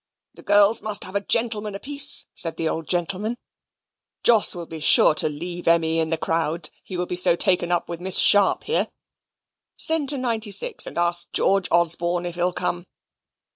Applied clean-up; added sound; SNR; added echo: none; none; none; none.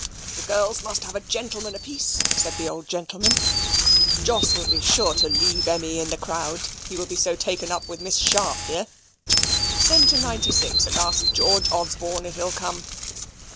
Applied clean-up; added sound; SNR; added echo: none; Chirp, tweet; -3 dB; none.